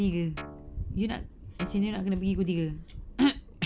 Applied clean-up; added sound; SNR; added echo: none; Guitar; 16 dB; none.